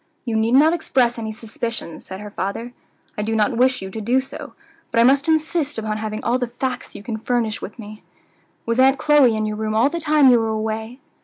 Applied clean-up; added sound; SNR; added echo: none; none; none; none.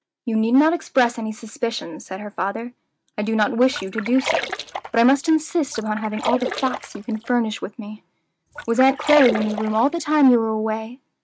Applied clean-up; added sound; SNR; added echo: neural mask model RNNoise.